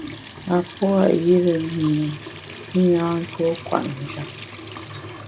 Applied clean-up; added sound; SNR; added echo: none; Trickle, dribble / Sink (filling or washing) / Water tap, faucet; 13 dB; none.